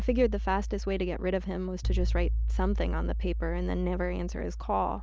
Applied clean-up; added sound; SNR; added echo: none; none; none; none.